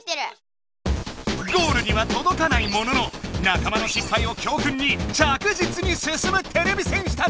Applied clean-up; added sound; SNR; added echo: none; none; none; none.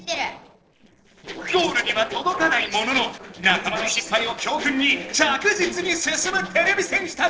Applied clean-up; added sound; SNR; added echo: neural separator model SepFormer DNS4.